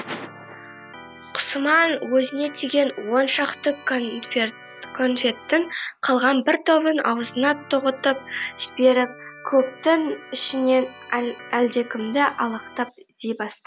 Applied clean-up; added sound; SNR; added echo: none; Organ; 20 dB; none.